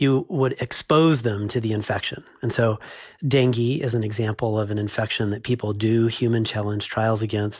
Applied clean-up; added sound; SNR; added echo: none; none; none; none.